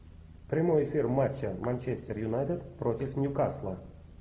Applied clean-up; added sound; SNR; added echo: none; none; none; none.